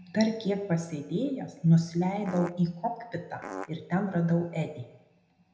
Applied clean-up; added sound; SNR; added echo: none; Fart; 9 dB; reverberation time 0.8 s.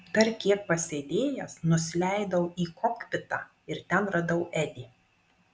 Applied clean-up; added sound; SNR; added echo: none; none; none; none.